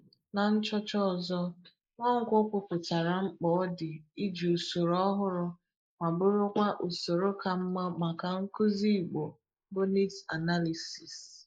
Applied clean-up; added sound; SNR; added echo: neural mask model Resemble Enhance denoiser.